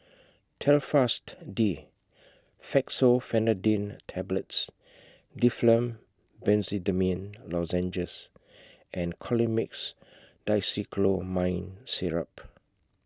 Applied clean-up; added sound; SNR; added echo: none; none; none; none.